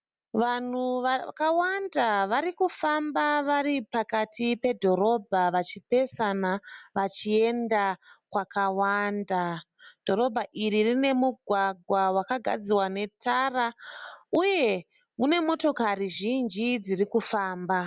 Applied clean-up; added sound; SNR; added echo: none; none; none; none.